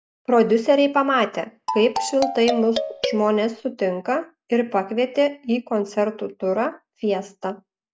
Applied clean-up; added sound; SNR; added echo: none; Marimba, xylophone; 6 dB; none.